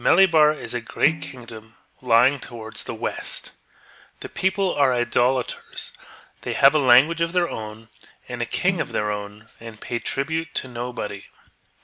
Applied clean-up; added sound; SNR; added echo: none; Snare drum; 15 dB; none.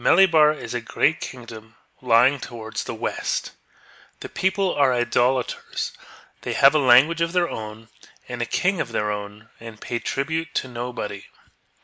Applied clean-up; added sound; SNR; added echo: neural mask model Resemble Enhance denoiser.